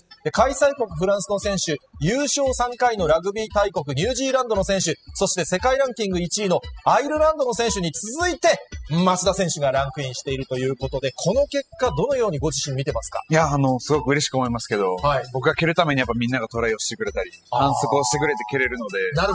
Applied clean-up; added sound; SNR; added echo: classical method spectral subtraction.